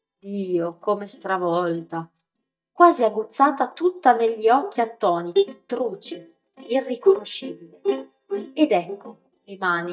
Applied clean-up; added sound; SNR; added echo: neural mask model DeepFilterNet 3.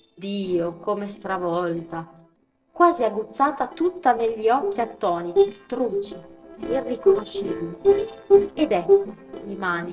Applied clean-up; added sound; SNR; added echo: neural separator model SepFormer DNS4.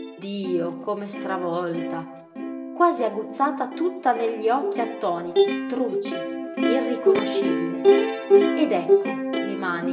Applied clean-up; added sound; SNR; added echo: none; Plucked string instrument; -3 dB; reverberation time 0.8 s.